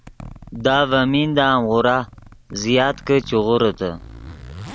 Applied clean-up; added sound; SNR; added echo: none; Zipper (clothing); 19 dB; none.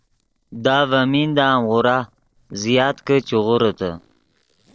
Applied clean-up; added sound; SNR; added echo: neural separator model SepFormer DNS4.